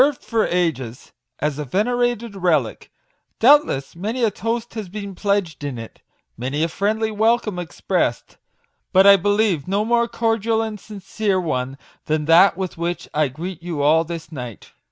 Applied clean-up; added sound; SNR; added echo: none; none; none; none.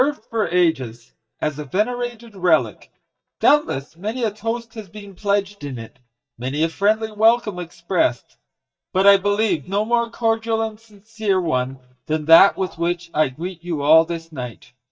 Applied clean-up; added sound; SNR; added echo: neural mask model DeepFilterNet 3.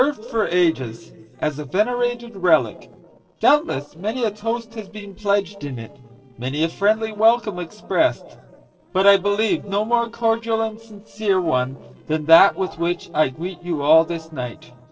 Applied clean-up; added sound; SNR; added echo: neural separator model SepFormer DNS4.